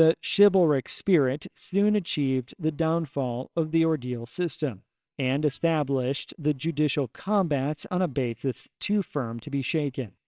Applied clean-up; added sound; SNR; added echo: neural separator model SepFormer WHAMR!.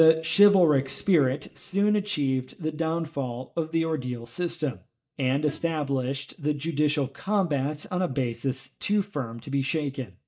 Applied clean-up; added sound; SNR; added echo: neural mask model DeepFilterNet 3.